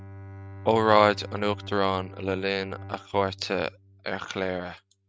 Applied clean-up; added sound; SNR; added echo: neural mask model RNNoise.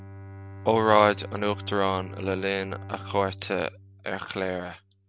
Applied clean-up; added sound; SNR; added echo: none; Bowed string instrument; 13 dB; none.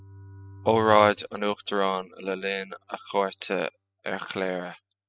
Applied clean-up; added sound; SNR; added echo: classical method spectral subtraction.